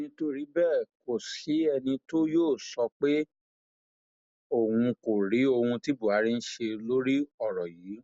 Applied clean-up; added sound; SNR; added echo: none; none; none; none.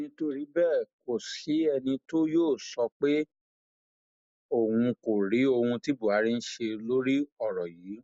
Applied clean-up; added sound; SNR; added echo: neural mask model Resemble Enhance denoiser.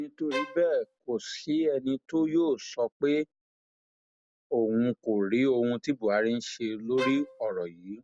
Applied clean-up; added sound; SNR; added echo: none; Bowed string instrument; 8 dB; none.